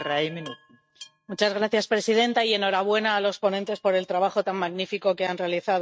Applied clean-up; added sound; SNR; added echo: neural mask model RNNoise.